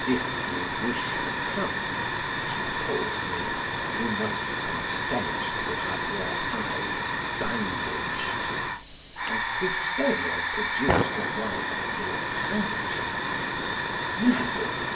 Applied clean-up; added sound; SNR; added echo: none; Hiss / Fire; -5 dB; reverberation time 2.1 s.